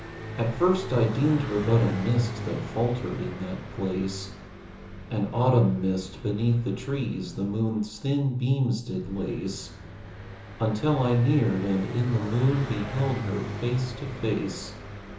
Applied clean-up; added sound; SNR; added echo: none; Car passing by; 11 dB; reverberation time 0.6 s.